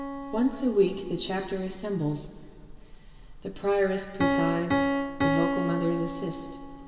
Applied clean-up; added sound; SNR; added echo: none; Piano; 2 dB; reverberation time 2.2 s.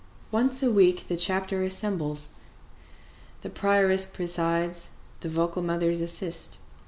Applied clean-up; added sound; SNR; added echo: none; none; none; none.